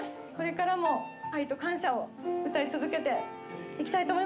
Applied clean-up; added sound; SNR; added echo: none; none; none; none.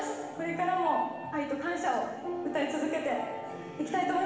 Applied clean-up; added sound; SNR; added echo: none; none; none; reverberation time 1.2 s.